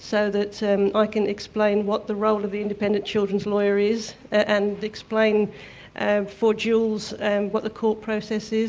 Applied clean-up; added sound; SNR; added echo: none; none; none; none.